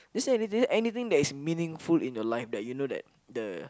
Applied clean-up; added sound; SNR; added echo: none; none; none; none.